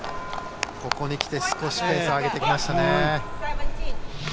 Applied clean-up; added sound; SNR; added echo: none; Church bell; 3 dB; none.